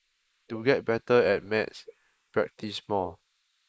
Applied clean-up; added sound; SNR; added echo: neural mask model Resemble Enhance denoiser.